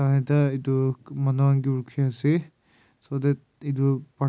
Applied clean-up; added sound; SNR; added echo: none; none; none; none.